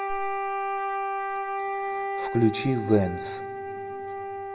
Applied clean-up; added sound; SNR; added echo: none; Wind instrument, woodwind instrument; 1 dB; reverberation time 1.3 s.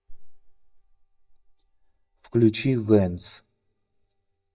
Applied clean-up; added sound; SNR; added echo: neural mask model DeepFilterNet 3.